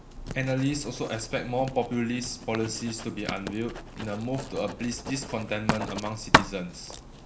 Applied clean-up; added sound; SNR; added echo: none; Writing; 2 dB; reverberation time 0.5 s.